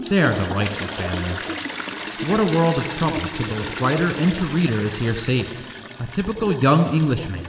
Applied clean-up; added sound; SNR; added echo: none; Toilet flush; 8 dB; reverberation time 3.0 s.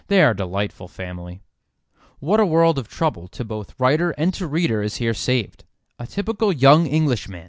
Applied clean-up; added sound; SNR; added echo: none; none; none; none.